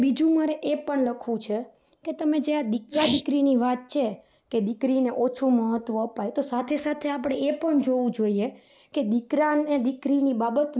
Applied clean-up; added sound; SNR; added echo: neural mask model Resemble Enhance denoiser.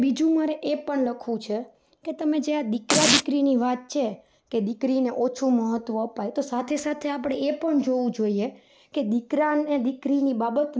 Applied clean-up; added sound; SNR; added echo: none; Domestic sounds, home sounds; 0 dB; none.